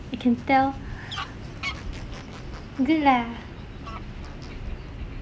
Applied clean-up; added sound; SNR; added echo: none; Fowl; 15 dB; none.